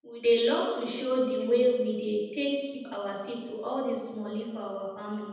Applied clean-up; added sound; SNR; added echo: none; none; none; reverberation time 1.0 s.